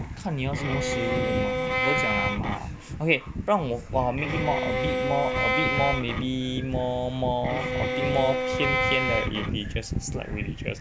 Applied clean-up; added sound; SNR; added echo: none; Bowed string instrument; 1 dB; none.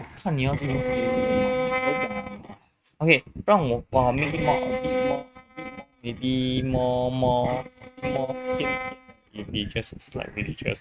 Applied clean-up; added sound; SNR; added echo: neural mask model RNNoise.